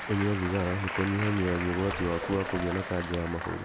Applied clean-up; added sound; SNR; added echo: none; Applause / Crowd; 6 dB; none.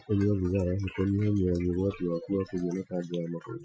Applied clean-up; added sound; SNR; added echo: classical method Wiener filter.